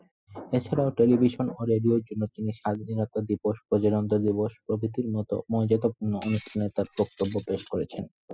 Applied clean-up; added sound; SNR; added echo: classical method spectral subtraction.